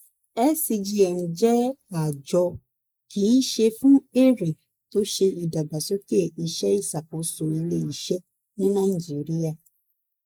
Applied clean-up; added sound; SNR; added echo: neural mask model Resemble Enhance denoiser.